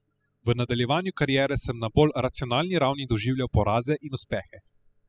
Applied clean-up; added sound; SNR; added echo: classical method spectral subtraction.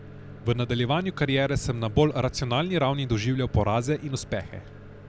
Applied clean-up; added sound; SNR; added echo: none; Microwave oven; 17 dB; none.